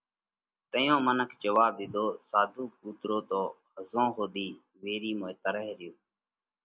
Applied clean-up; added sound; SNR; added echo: none; none; none; none.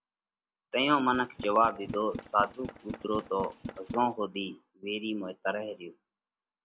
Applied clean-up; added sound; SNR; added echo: none; Tools; 11 dB; none.